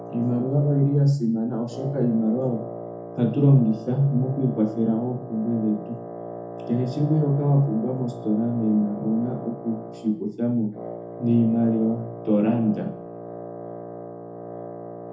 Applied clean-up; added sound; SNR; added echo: none; Wind instrument, woodwind instrument; 13 dB; reverberation time 0.6 s.